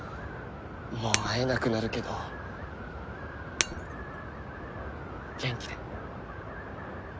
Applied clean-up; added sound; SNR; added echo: none; Shatter; 3 dB; none.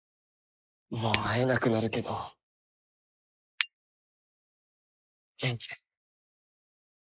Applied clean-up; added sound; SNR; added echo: neural mask model Resemble Enhance denoiser.